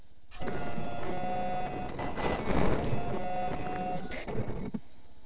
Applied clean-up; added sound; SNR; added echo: neural separator model SepFormer DNS4.